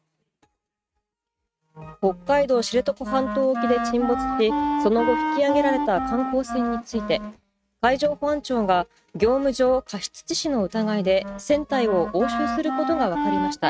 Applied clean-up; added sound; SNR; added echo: neural mask model RNNoise.